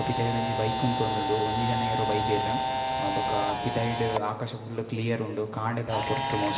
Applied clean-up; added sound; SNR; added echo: none; Camera; 1 dB; reverberation time 2.0 s.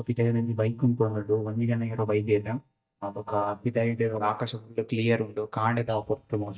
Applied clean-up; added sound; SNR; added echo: neural mask model DeepFilterNet 3.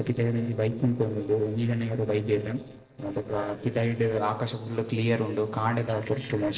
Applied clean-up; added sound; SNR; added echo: neural separator model SepFormer DNS4.